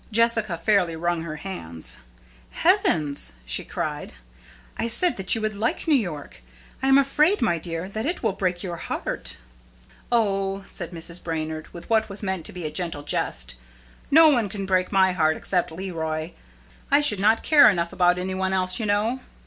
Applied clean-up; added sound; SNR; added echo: none; none; none; none.